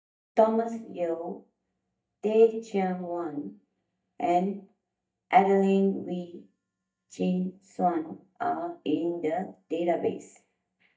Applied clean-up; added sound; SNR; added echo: neural mask model DeepFilterNet 3.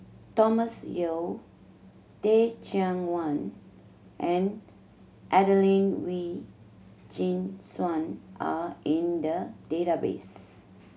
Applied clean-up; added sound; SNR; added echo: none; none; none; none.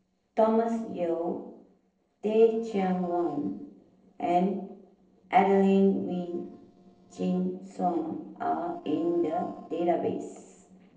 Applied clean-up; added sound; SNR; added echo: neural separator model SepFormer DNS4.